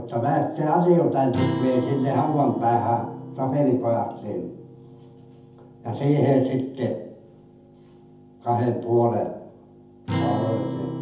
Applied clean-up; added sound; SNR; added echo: none; Acoustic guitar; 9 dB; reverberation time 0.8 s.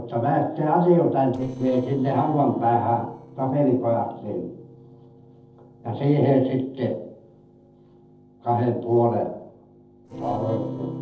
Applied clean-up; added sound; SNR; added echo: neural separator model SepFormer DNS4.